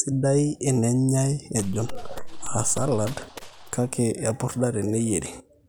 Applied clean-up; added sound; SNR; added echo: none; Gunshot, gunfire; 6 dB; none.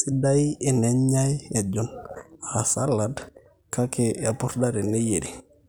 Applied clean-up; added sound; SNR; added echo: none; none; none; none.